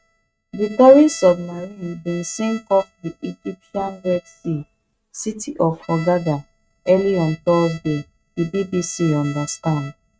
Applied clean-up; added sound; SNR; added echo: neural mask model RNNoise.